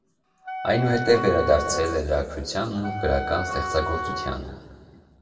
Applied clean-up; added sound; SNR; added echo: none; Wind instrument, woodwind instrument; 6 dB; reverberation time 1.7 s.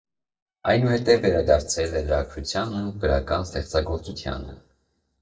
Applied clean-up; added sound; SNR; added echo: neural mask model DeepFilterNet 3.